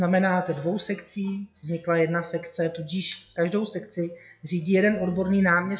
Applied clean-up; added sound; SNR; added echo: classical method WPE with log-MMSE.